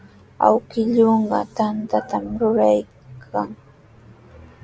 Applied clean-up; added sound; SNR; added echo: none; none; none; none.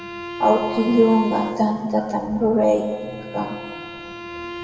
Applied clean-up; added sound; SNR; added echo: none; Bowed string instrument; 12 dB; reverberation time 1.9 s.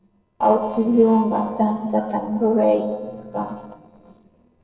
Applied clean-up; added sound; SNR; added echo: neural separator model SepFormer DNS4.